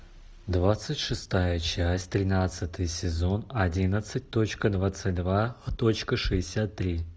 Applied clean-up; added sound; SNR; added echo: none; none; none; none.